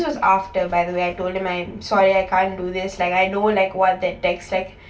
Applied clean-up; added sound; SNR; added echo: none; none; none; reverberation time 0.2 s.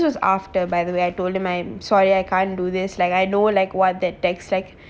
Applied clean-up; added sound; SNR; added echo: none; none; none; none.